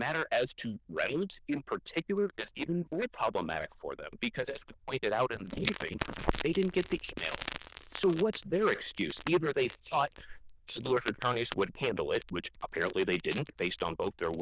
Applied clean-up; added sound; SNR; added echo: neural diffusion model UNIVERSE++.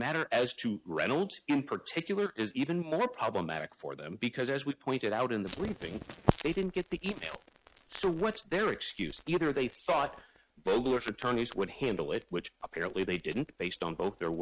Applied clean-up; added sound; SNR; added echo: neural mask model RNNoise.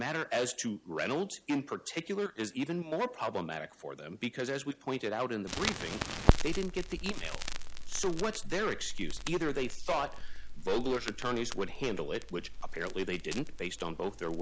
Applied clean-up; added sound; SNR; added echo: none; Crackle; 1 dB; none.